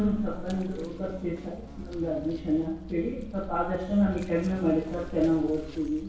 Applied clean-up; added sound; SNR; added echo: none; Insect; 13 dB; reverberation time 0.6 s.